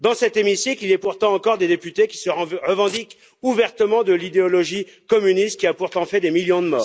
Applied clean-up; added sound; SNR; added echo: neural mask model Resemble Enhance denoiser.